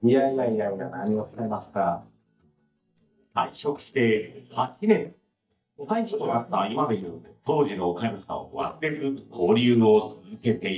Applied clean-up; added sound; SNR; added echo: neural mask model DeepFilterNet 3.